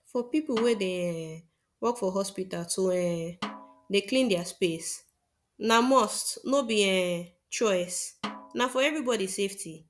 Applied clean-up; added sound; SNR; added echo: none; Snare drum; 15 dB; none.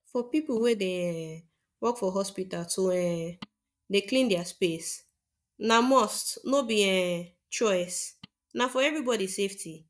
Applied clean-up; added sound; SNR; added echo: neural mask model DeepFilterNet 3.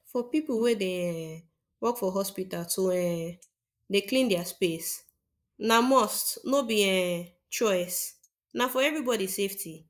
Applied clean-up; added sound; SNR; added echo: neural mask model Resemble Enhance denoiser.